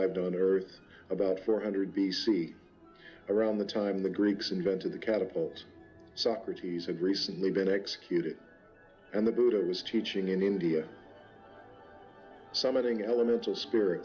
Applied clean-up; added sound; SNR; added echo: none; none; none; none.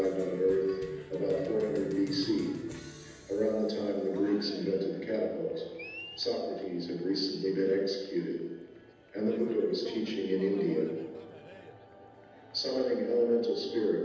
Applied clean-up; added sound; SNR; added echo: none; Cheering; 18 dB; reverberation time 1.1 s.